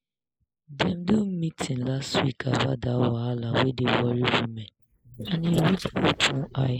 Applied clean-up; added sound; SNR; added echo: neural mask model Resemble Enhance denoiser.